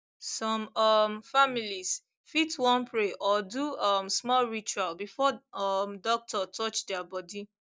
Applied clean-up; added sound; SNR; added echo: none; none; none; none.